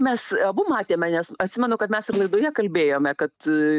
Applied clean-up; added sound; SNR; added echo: neural mask model RNNoise.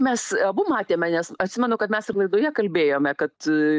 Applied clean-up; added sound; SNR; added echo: neural mask model DeepFilterNet 3.